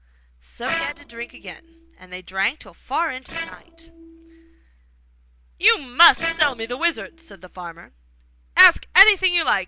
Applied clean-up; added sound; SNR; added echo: neural separator model SepFormer DNS4.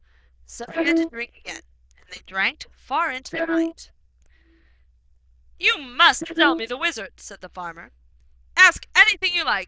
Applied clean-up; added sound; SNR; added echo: neural diffusion model UNIVERSE++.